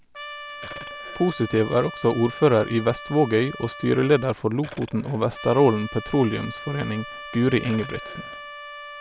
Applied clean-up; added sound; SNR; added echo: none; Trumpet + Burping, eructation; 14 dB; none.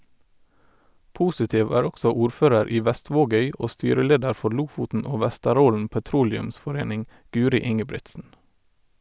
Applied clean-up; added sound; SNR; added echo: none; none; none; none.